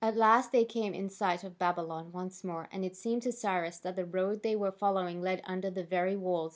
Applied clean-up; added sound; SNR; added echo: none; none; none; none.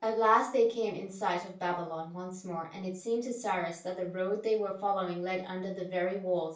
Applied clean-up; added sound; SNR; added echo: none; none; none; reverberation time 0.3 s.